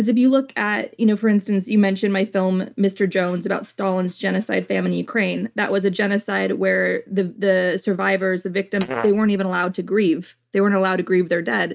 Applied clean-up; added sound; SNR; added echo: neural mask model RNNoise.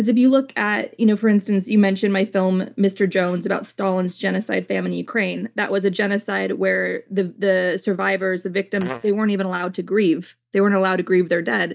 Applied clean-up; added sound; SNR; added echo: neural mask model DeepFilterNet 3.